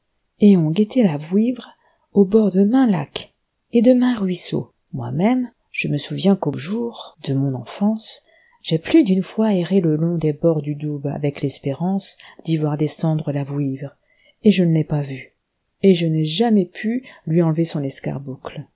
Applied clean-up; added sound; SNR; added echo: none; none; none; none.